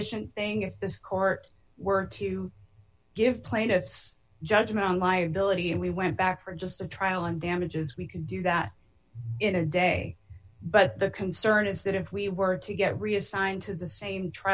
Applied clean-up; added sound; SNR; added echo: none; none; none; none.